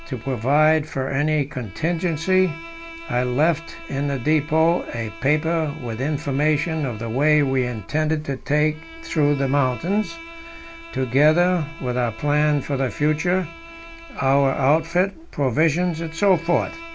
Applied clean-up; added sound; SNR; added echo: none; Bowed string instrument; 18 dB; none.